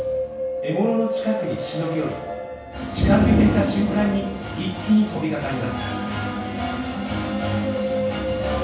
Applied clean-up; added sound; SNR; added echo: none; Wind; 8 dB; reverberation time 0.7 s.